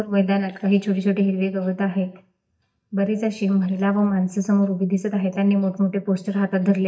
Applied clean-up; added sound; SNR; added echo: neural mask model DeepFilterNet 3.